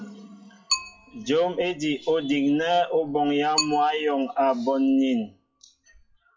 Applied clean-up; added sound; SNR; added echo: classical method WPE with log-MMSE.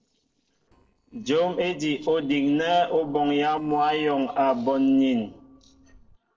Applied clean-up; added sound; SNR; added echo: neural separator model SepFormer DNS4.